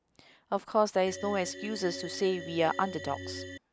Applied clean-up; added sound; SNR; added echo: none; Organ; 10 dB; none.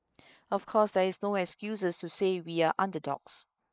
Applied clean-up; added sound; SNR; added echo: neural mask model Resemble Enhance denoiser.